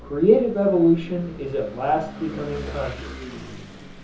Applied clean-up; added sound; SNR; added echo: none; Engine / Vehicle; 14 dB; reverberation time 0.6 s.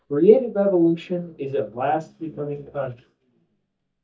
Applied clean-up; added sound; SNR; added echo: neural mask model DeepFilterNet 3.